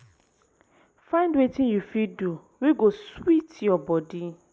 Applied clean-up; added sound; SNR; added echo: none; none; none; none.